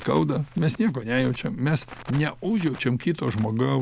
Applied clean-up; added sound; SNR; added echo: none; Crackle; 20 dB; none.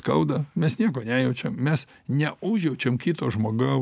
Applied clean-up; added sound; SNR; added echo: none; none; none; none.